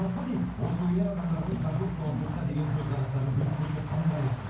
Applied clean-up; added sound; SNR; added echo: none; Fireworks; 16 dB; reverberation time 0.9 s.